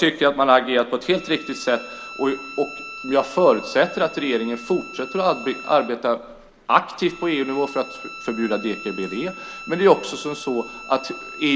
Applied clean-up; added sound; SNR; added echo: none; Bowed string instrument; 16 dB; none.